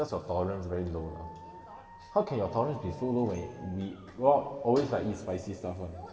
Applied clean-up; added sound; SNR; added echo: none; Dog; 19 dB; reverberation time 2.7 s.